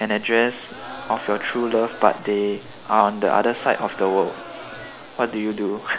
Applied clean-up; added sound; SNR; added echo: none; Crowd; 16 dB; none.